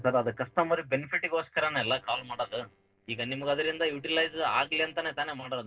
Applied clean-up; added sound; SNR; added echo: neural separator model SepFormer DNS4.